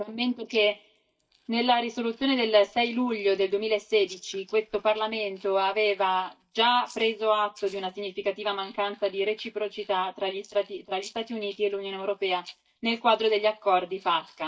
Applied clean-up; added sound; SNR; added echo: neural mask model DeepFilterNet 3.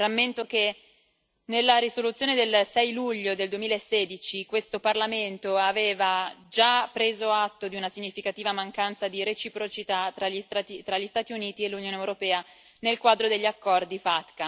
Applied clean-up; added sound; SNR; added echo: none; none; none; none.